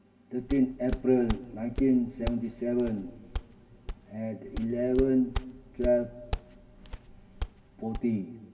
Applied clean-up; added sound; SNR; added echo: none; Walk, footsteps; 8 dB; reverberation time 2.7 s.